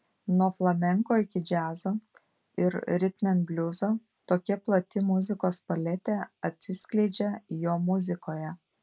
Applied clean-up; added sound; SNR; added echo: none; none; none; none.